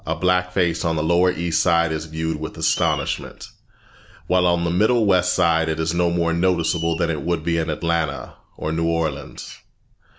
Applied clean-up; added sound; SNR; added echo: none; Screech; 18 dB; none.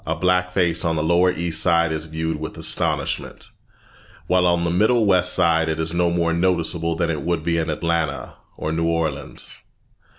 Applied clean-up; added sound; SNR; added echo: none; none; none; none.